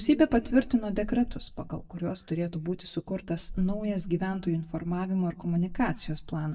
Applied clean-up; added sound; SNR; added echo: neural mask model DeepFilterNet 3.